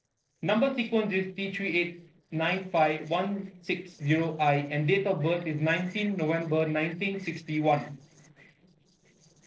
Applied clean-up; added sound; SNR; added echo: neural separator model SepFormer DNS4.